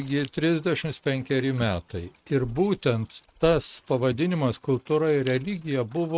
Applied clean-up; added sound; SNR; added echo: neural mask model RNNoise.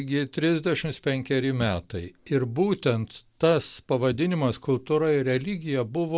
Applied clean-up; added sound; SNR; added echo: none; none; none; none.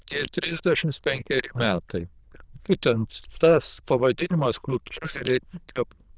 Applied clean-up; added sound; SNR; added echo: neural diffusion model UNIVERSE++.